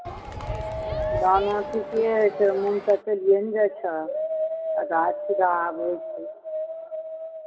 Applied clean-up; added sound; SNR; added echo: none; Crowd; 11 dB; reverberation time 1.0 s.